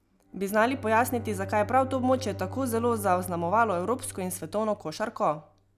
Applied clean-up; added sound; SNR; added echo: none; Bowed string instrument; 14 dB; none.